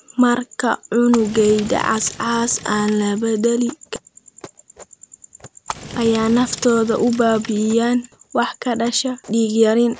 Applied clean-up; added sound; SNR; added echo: none; Fire; 15 dB; none.